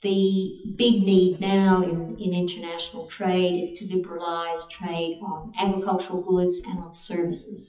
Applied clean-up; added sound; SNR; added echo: classical method WPE with log-MMSE.